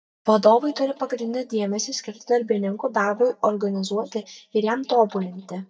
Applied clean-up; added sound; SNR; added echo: neural mask model DeepFilterNet 3.